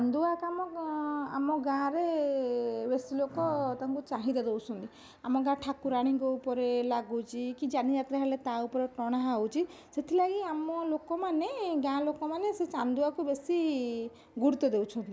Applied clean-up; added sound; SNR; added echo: none; none; none; none.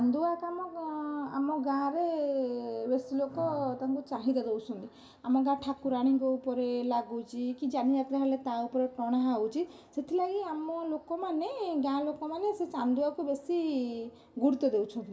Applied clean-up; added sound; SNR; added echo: none; none; none; reverberation time 0.7 s.